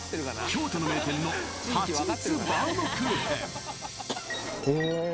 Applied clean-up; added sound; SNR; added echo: none; Tap + Water tap, faucet; 12 dB; none.